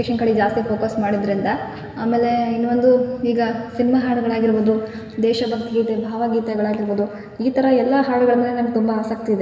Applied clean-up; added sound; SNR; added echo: none; none; none; reverberation time 2.8 s.